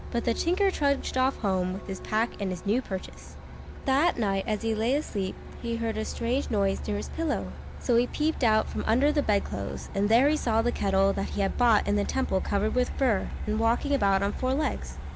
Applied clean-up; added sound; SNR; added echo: none; Truck; 8 dB; none.